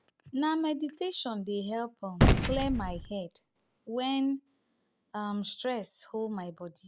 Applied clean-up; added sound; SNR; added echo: none; Gunshot, gunfire; -3 dB; none.